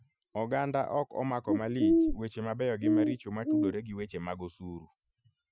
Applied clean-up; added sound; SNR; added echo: classical method Wiener filter.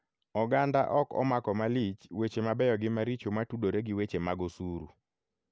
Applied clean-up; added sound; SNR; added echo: none; none; none; none.